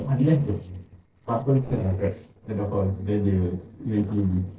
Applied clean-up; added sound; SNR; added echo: neural separator model SepFormer DNS4.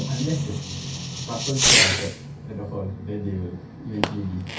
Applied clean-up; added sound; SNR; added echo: none; Fireworks; -2 dB; reverberation time 0.3 s.